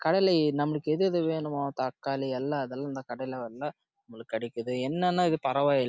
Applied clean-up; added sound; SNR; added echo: none; none; none; none.